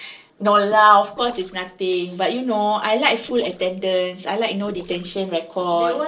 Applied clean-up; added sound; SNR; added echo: neural separator model SepFormer DNS4.